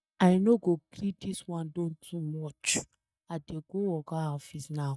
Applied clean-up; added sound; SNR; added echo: neural mask model DeepFilterNet 3.